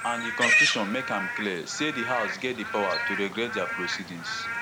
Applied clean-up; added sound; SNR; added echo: none; Rain / Frog + Livestock, farm animals, working animals; -2 dB; none.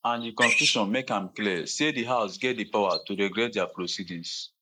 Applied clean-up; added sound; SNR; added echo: neural mask model Resemble Enhance denoiser.